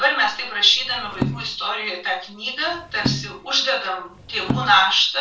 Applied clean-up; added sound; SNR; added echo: none; Percussion; 8 dB; reverberation time 0.3 s.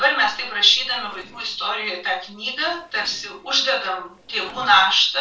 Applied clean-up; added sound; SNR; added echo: neural separator model SepFormer DNS4.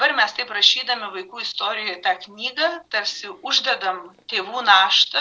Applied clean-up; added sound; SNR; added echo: none; none; none; none.